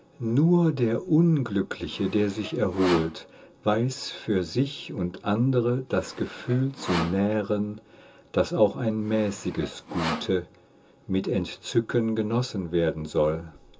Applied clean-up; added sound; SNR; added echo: none; Sawing; 12 dB; reverberation time 0.2 s.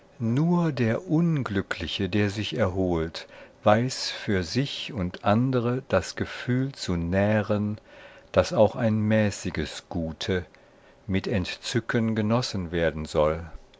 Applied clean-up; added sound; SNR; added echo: none; none; none; none.